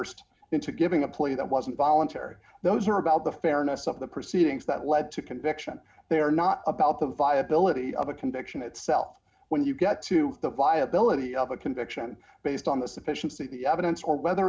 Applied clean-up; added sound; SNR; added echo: none; none; none; none.